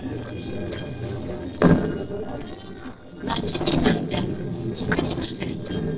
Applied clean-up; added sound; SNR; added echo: neural separator model SepFormer DNS4.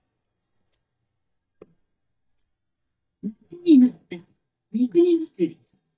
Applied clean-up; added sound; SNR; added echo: neural mask model DeepFilterNet 3.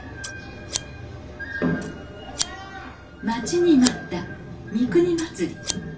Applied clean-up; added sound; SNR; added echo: none; Scissors; 12 dB; reverberation time 0.3 s.